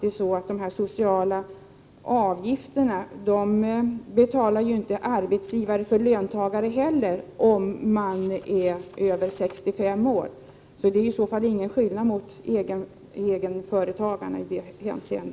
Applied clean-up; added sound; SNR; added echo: none; none; none; none.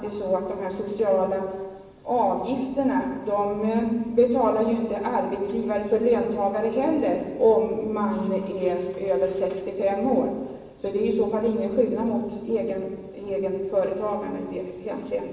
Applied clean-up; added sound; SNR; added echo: none; none; none; reverberation time 1.1 s.